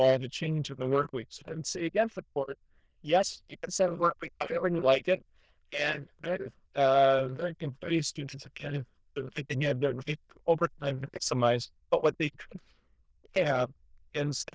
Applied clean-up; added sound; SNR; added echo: neural diffusion model UNIVERSE++.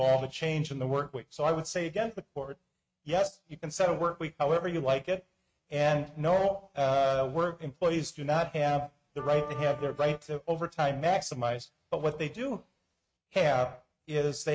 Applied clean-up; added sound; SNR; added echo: neural mask model RNNoise.